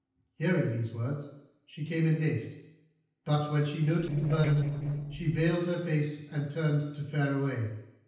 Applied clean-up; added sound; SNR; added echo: neural separator model SepFormer DNS4.